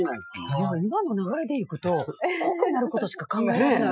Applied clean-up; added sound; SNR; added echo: classical method Wiener filter.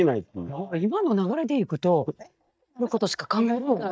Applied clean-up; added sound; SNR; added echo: neural mask model DeepFilterNet 3.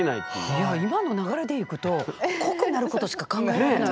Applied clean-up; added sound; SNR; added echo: none; none; none; none.